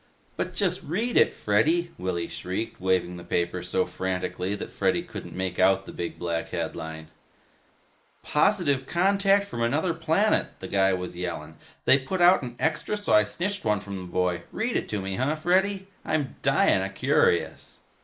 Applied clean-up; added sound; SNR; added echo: neural mask model Resemble Enhance denoiser.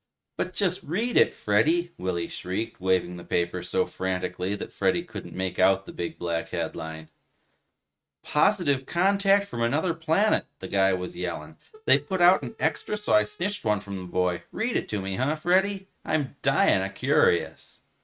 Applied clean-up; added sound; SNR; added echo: neural mask model RNNoise.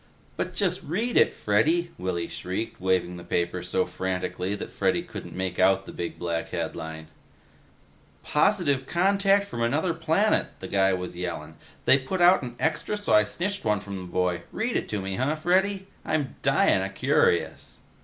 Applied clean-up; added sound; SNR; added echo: none; none; none; none.